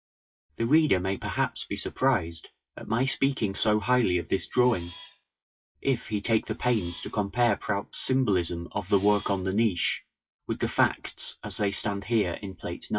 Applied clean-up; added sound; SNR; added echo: classical method WPE with log-MMSE.